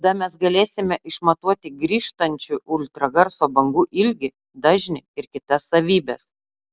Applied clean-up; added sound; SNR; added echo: none; none; none; none.